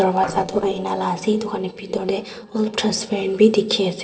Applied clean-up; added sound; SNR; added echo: neural separator model SepFormer DNS4.